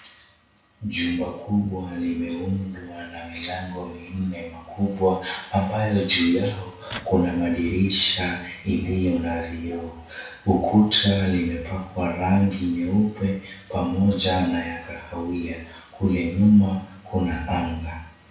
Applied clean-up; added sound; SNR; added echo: none; Microwave oven; 20 dB; reverberation time 0.6 s.